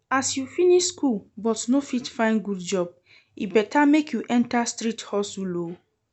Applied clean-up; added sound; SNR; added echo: none; none; none; none.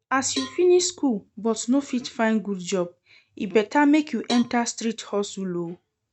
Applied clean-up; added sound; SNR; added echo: neural mask model RNNoise.